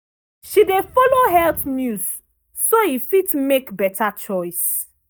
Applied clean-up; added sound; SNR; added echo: neural mask model DeepFilterNet 3.